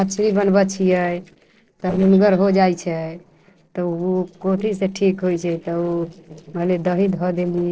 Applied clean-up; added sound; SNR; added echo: neural separator model SepFormer DNS4.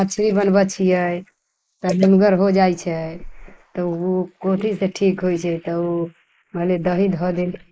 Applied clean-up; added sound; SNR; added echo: neural mask model Resemble Enhance denoiser.